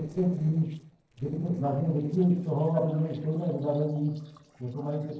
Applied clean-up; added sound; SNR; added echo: neural separator model SepFormer DNS4.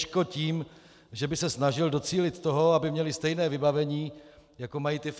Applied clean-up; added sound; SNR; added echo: none; none; none; none.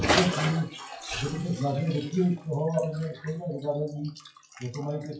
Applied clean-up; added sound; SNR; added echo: classical method WPE with log-MMSE.